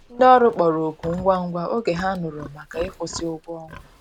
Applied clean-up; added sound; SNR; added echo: none; Livestock, farm animals, working animals; 20 dB; none.